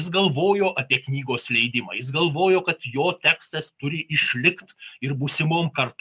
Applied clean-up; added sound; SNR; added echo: none; none; none; none.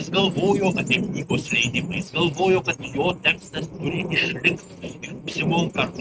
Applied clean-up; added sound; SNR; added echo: neural mask model RNNoise.